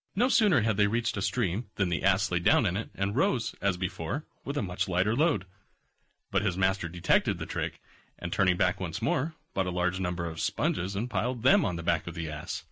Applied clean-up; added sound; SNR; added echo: none; none; none; none.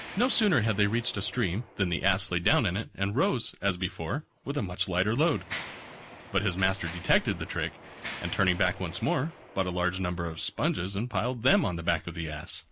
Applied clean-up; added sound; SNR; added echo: none; Mechanisms; 18 dB; none.